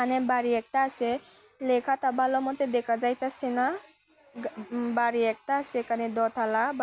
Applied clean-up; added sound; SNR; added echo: none; none; none; none.